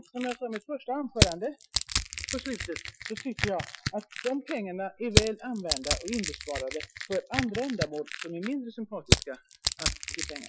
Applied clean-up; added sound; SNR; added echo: classical method Wiener filter.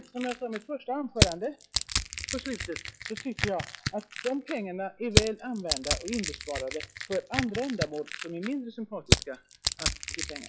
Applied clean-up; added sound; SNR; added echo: classical method log-MMSE.